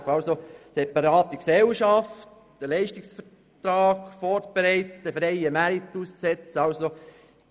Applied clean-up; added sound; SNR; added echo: none; none; none; none.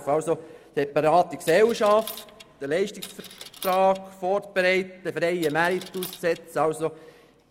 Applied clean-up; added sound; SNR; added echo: none; Coin (dropping); 18 dB; none.